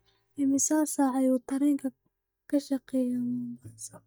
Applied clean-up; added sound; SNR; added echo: neural mask model DeepFilterNet 3.